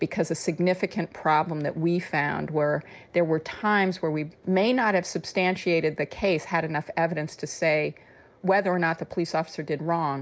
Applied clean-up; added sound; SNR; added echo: none; none; none; none.